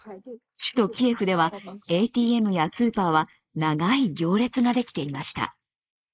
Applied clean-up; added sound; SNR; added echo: neural mask model Resemble Enhance denoiser.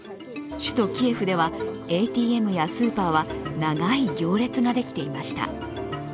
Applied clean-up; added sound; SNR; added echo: none; none; none; none.